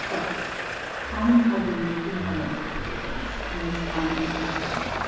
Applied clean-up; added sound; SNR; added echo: none; Traffic noise, roadway noise; 4 dB; reverberation time 1.3 s.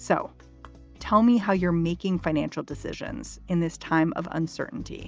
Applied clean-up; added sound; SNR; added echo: none; none; none; none.